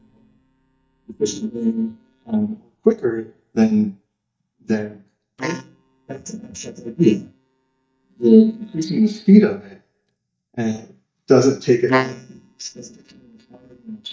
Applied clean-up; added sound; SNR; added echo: neural mask model DeepFilterNet 3.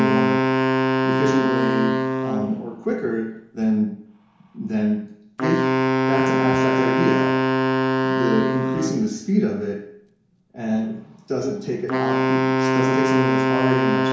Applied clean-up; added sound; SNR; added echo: none; Wind instrument, woodwind instrument; -3 dB; reverberation time 0.6 s.